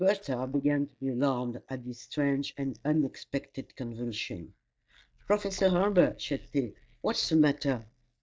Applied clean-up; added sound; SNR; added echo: neural mask model DeepFilterNet 3.